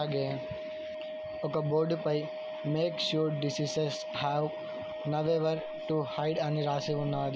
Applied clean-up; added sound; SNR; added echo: none; Organ; 7 dB; none.